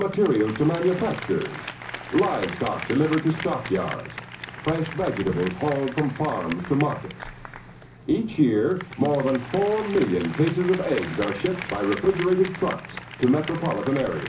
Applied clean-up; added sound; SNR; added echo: none; Applause; 12 dB; reverberation time 0.5 s.